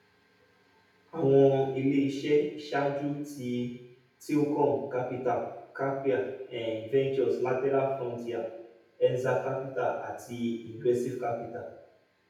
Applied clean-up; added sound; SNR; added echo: none; none; none; reverberation time 0.8 s.